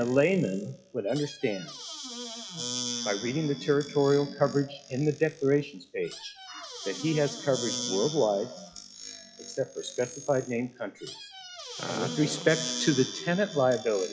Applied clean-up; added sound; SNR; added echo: classical method WPE with log-MMSE.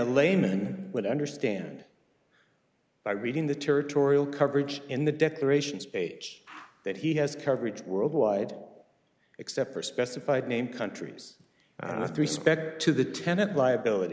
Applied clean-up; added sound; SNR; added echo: none; none; none; none.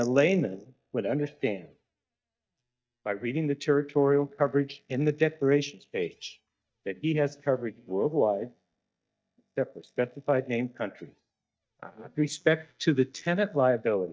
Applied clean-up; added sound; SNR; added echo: neural mask model DeepFilterNet 3.